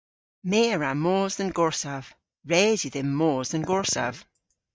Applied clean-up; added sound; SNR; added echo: neural mask model DeepFilterNet 3.